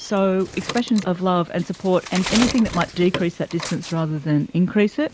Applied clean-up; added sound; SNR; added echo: none; Bird; 11 dB; none.